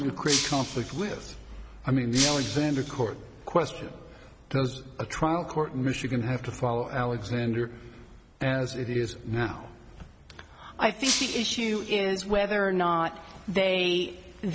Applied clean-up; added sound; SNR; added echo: none; Shatter; 5 dB; none.